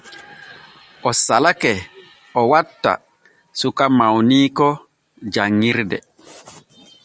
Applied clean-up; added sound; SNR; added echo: none; none; none; none.